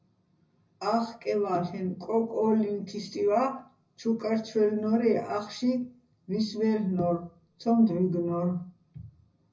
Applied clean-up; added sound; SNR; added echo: none; none; none; reverberation time 0.4 s.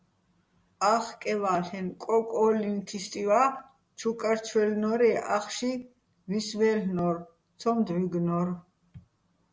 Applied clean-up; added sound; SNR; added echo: none; none; none; none.